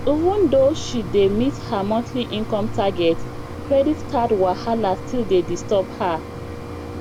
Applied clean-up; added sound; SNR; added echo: none; Mechanisms; 8 dB; none.